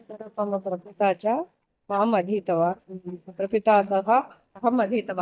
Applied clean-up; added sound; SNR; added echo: neural mask model DeepFilterNet 3.